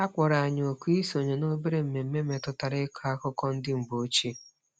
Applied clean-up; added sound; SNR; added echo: none; none; none; none.